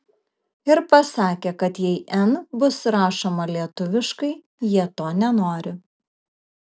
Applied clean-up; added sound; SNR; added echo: none; none; none; none.